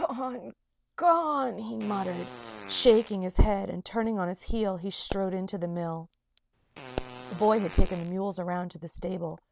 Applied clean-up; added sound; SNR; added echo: none; Fart + Explosion; 15 dB; none.